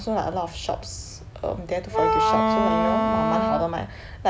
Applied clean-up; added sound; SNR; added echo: none; Wind instrument, woodwind instrument; -5 dB; none.